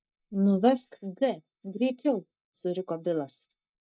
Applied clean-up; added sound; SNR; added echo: neural mask model DeepFilterNet 3.